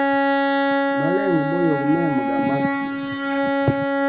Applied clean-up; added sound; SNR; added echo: none; Bowed string instrument; -4 dB; none.